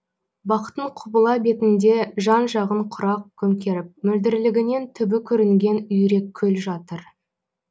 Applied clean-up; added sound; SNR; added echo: none; none; none; none.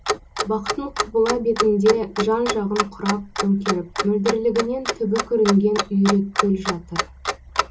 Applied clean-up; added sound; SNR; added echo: none; Clock; 5 dB; reverberation time 0.2 s.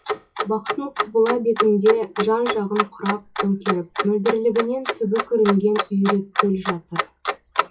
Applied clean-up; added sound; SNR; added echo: classical method WPE with log-MMSE.